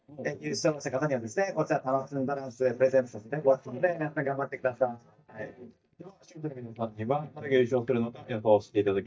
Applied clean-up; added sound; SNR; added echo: neural mask model DeepFilterNet 3.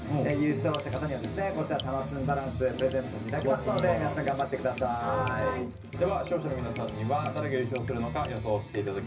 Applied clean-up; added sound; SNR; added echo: none; Drip; 20 dB; reverberation time 0.4 s.